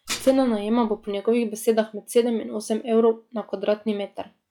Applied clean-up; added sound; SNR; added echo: classical method log-MMSE.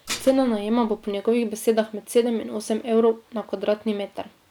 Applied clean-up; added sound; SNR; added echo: none; Dishes, pots, and pans; 13 dB; none.